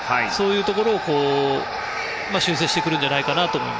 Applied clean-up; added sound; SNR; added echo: none; none; none; none.